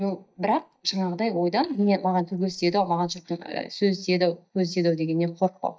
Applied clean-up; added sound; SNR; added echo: neural mask model DeepFilterNet 3.